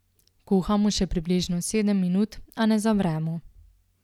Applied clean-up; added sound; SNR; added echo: none; none; none; none.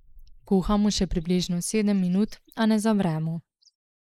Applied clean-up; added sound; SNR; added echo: neural mask model Resemble Enhance denoiser.